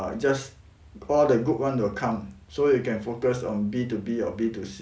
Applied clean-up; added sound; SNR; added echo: none; none; none; none.